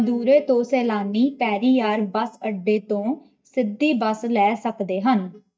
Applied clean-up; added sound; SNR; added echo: neural mask model DeepFilterNet 3.